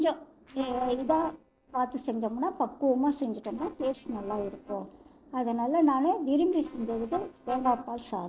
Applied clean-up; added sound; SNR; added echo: neural separator model SepFormer DNS4.